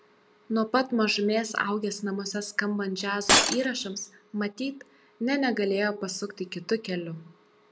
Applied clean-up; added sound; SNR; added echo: none; Shatter; -4 dB; none.